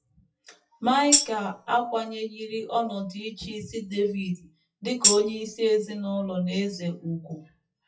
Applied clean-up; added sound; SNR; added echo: classical method WPE with log-MMSE.